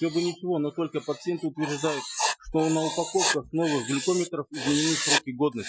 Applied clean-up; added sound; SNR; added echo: classical method Wiener filter.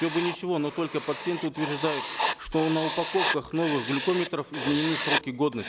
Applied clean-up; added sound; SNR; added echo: none; Writing; 2 dB; none.